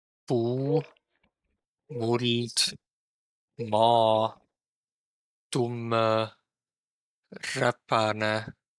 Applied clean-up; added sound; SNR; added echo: neural mask model DeepFilterNet 3.